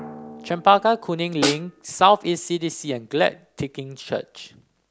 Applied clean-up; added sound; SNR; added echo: none; Drum + Snare drum; 12 dB; none.